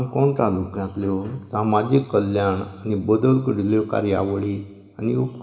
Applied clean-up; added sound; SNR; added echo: none; none; none; reverberation time 1.5 s.